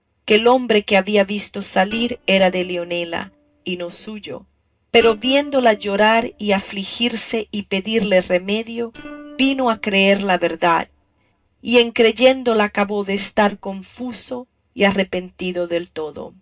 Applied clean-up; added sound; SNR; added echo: neural separator model SepFormer DNS4.